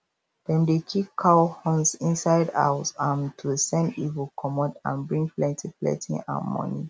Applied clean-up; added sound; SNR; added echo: none; none; none; none.